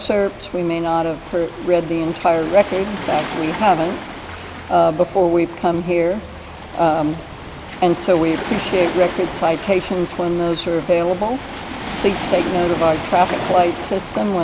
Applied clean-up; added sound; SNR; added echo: none; Waves, surf; 10 dB; none.